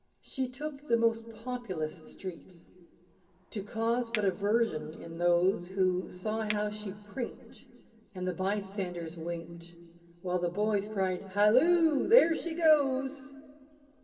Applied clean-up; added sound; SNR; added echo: none; Chink, clink; 4 dB; reverberation time 2.6 s.